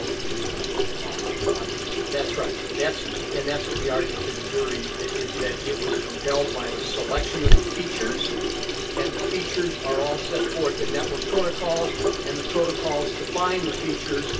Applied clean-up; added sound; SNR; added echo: none; Sink (filling or washing) / Water tap, faucet; -4 dB; reverberation time 0.2 s.